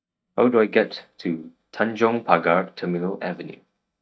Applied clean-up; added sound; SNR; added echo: neural mask model DeepFilterNet 3.